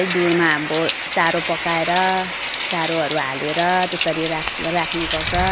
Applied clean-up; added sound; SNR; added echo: none; Rain; 4 dB; none.